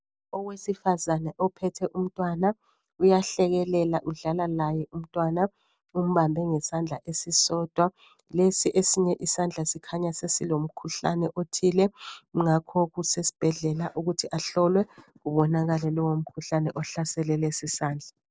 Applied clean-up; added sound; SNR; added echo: none; none; none; none.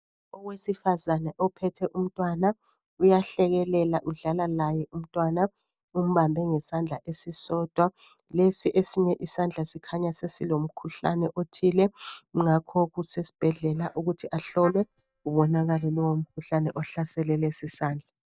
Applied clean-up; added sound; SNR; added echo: neural mask model DeepFilterNet 3.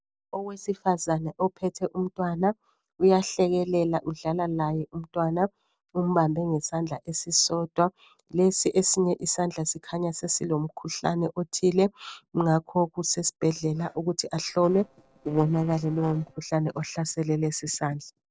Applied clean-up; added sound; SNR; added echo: neural separator model SepFormer DNS4.